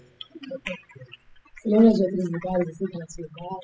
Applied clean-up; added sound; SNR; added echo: classical method spectral subtraction.